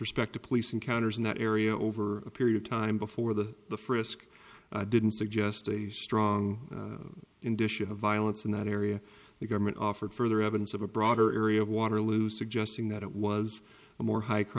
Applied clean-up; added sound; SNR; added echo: neural mask model Resemble Enhance denoiser.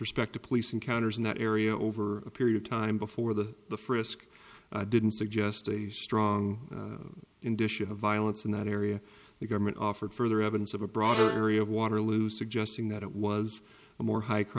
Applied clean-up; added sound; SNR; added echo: none; Bowed string instrument; 5 dB; none.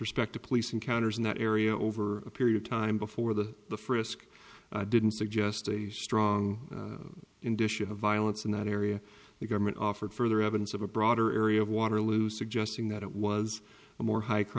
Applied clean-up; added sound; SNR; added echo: none; none; none; none.